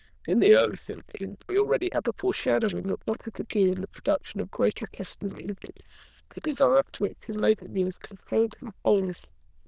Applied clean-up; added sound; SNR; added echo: neural diffusion model UNIVERSE++.